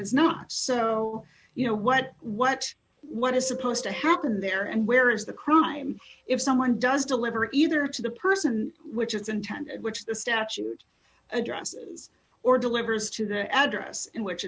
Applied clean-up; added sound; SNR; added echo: none; Piano; 15 dB; none.